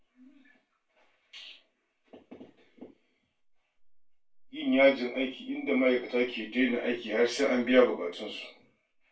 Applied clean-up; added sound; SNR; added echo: none; none; none; reverberation time 0.2 s.